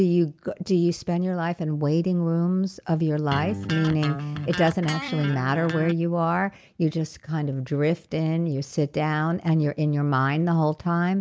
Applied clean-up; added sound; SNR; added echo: none; Electric guitar; 8 dB; none.